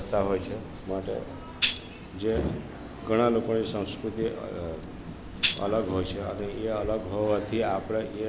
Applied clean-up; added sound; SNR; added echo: none; Tambourine; 4 dB; none.